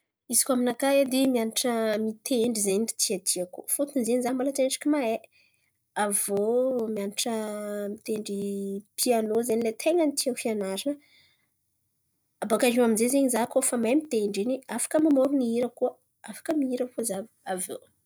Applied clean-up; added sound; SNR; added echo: none; none; none; none.